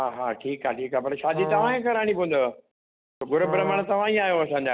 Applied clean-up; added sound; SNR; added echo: none; Brass instrument; 6 dB; none.